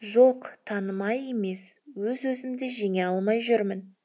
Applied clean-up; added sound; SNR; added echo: none; none; none; none.